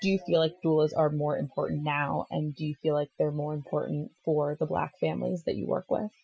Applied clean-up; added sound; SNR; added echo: classical method Wiener filter.